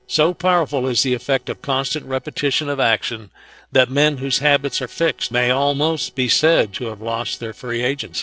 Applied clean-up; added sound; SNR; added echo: neural separator model SepFormer DNS4.